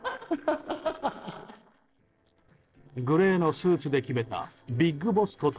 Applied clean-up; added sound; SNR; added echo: neural separator model SepFormer DNS4.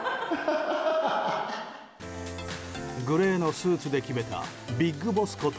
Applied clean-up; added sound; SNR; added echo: none; none; none; none.